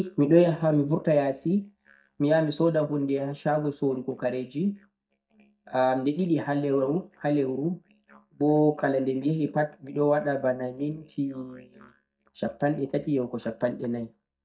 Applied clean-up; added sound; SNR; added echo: neural mask model DeepFilterNet 3.